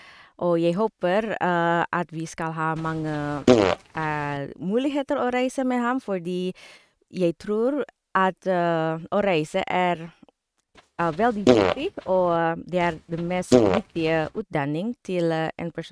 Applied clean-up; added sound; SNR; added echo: neural mask model RNNoise.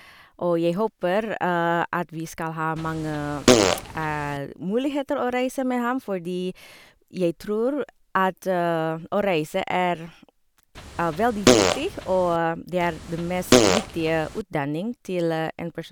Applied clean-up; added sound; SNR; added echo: none; Fart; -3 dB; none.